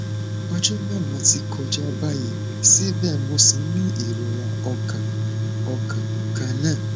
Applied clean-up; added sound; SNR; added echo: none; Tools; 1 dB; none.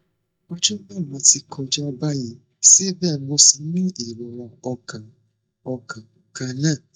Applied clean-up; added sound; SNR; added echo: neural mask model DeepFilterNet 3.